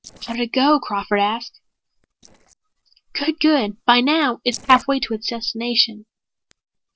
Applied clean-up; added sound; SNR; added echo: neural separator model SepFormer DNS4.